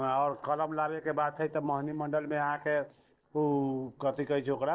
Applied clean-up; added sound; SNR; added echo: neural separator model SepFormer DNS4.